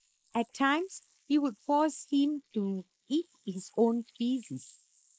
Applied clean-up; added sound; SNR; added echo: neural mask model Resemble Enhance denoiser.